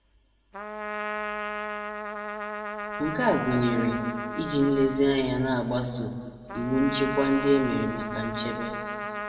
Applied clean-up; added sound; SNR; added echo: none; Trumpet; 7 dB; reverberation time 1.6 s.